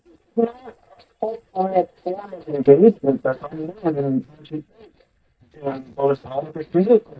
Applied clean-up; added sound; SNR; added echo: neural mask model DeepFilterNet 3.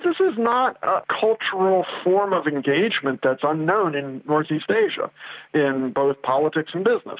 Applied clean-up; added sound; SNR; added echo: none; none; none; none.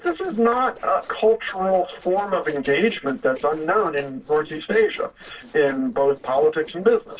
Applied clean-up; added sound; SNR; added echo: neural separator model SepFormer DNS4.